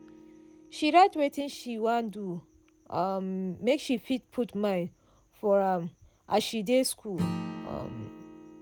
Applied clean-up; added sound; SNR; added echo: none; Acoustic guitar / Strum; 14 dB; none.